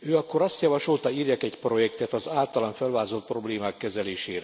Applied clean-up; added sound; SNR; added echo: none; none; none; none.